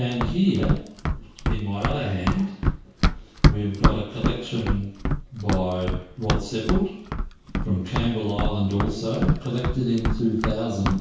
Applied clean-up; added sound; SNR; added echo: none; Run; -1 dB; reverberation time 0.6 s.